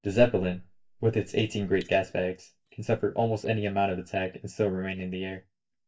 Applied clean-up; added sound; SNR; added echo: neural mask model DeepFilterNet 3.